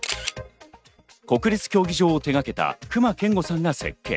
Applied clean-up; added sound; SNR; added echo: neural mask model RNNoise.